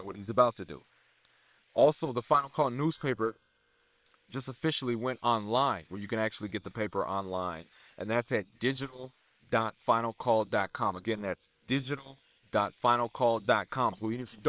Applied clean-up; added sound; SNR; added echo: neural separator model SepFormer WHAM!.